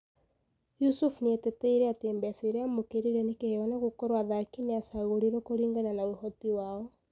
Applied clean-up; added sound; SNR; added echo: none; none; none; none.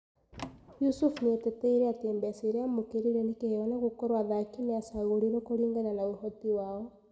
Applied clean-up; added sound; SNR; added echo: none; Door; 17 dB; reverberation time 1.1 s.